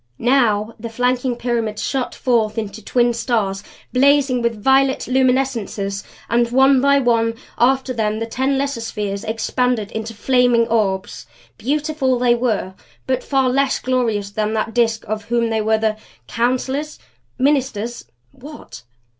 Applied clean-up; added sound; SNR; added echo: none; none; none; none.